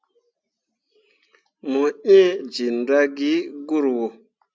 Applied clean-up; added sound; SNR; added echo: none; none; none; none.